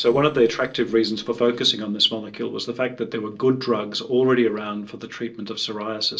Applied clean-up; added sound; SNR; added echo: neural separator model SepFormer DNS4.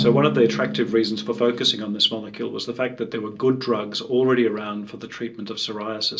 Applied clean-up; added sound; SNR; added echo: none; Drum; 10 dB; reverberation time 0.2 s.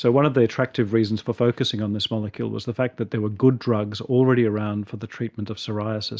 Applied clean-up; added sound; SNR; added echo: none; none; none; none.